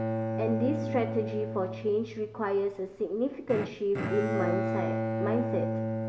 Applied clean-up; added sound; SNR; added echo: none; Bowed string instrument; 1 dB; reverberation time 1.9 s.